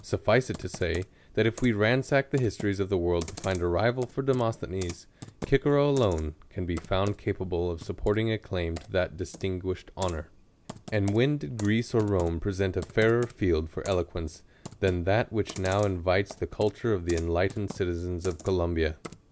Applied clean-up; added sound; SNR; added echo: none; Computer keyboard; 19 dB; none.